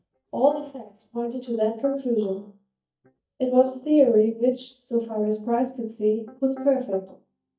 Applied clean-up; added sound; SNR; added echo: neural mask model DeepFilterNet 3.